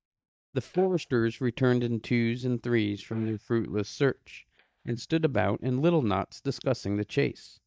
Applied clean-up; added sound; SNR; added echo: neural mask model DeepFilterNet 3.